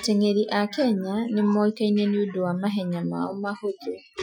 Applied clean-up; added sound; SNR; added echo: classical method Wiener filter.